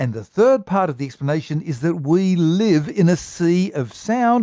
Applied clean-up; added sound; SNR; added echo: none; none; none; none.